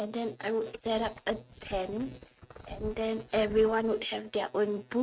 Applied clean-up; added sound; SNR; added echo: neural mask model RNNoise.